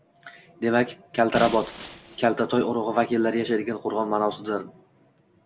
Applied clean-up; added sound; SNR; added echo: none; Shatter; 15 dB; none.